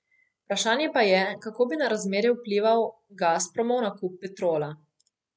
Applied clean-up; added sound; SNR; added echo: none; none; none; none.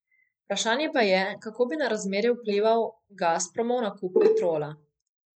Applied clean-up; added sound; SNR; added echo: neural mask model Resemble Enhance denoiser.